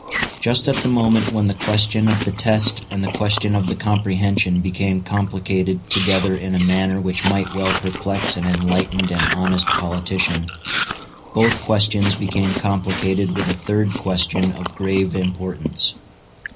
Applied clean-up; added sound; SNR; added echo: none; Chewing, mastication; 8 dB; reverberation time 0.4 s.